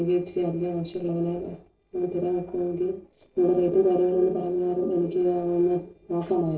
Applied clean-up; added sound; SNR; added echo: neural separator model SepFormer DNS4.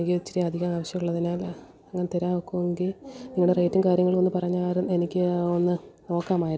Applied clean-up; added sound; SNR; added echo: none; none; none; none.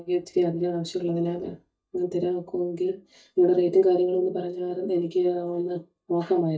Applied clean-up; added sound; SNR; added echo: neural mask model DeepFilterNet 3.